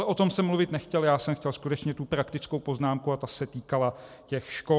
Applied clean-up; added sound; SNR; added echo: none; none; none; none.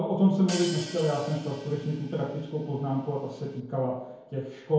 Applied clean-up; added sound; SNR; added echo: none; Hi-hat; 15 dB; reverberation time 0.9 s.